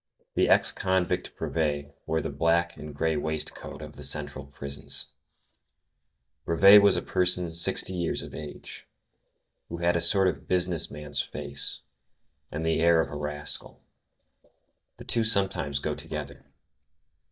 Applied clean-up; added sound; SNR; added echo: neural mask model DeepFilterNet 3.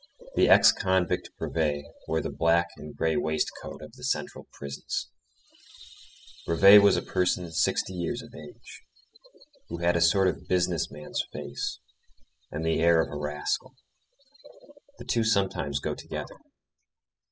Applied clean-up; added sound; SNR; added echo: classical method spectral subtraction.